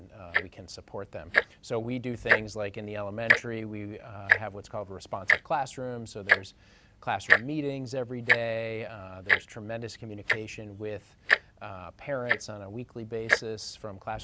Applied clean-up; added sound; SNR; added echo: none; Tick-tock; -4 dB; none.